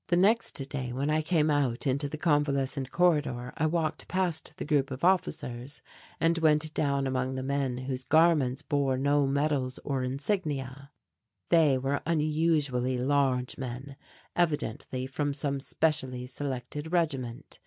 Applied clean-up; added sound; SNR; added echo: none; none; none; none.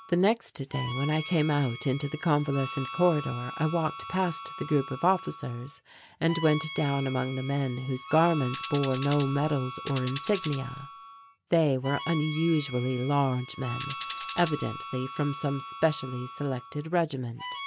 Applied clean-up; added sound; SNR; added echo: none; Harmonica + Tambourine; 12 dB; none.